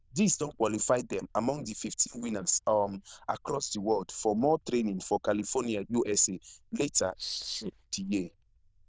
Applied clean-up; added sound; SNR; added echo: neural diffusion model UNIVERSE++.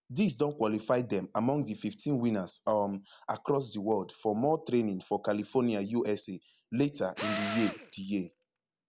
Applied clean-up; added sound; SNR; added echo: none; Tools; 7 dB; none.